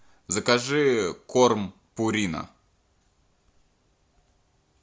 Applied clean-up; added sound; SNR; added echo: none; none; none; none.